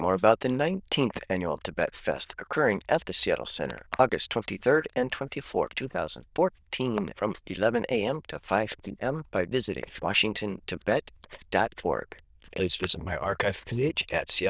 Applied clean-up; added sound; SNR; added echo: neural diffusion model UNIVERSE++.